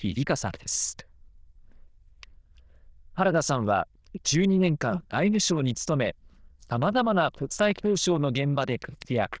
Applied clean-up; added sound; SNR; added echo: neural diffusion model UNIVERSE++.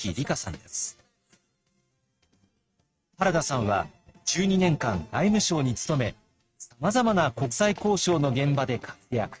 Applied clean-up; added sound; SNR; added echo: neural mask model RNNoise.